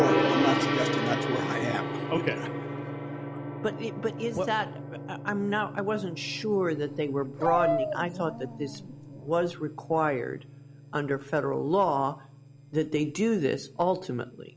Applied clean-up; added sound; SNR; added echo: none; Dog + Gong; 3 dB; none.